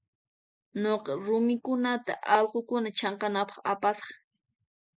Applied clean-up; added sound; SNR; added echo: none; none; none; none.